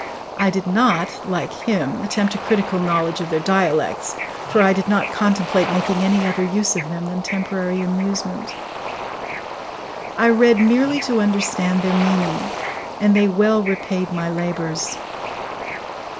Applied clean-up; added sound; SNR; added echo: none; Bird / Ocean; 8 dB; none.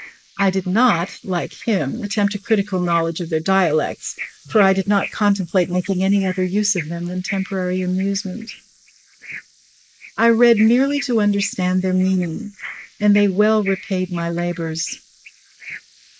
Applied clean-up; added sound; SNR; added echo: neural mask model Resemble Enhance denoiser.